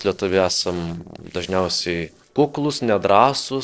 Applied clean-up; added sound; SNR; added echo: neural separator model SepFormer DNS4.